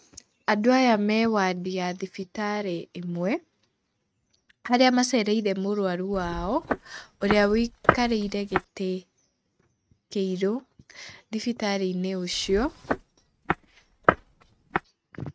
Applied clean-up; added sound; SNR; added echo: neural mask model RNNoise.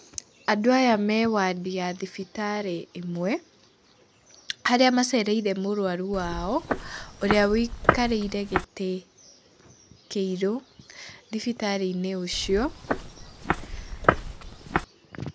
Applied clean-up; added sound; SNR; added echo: none; Walk, footsteps; 2 dB; none.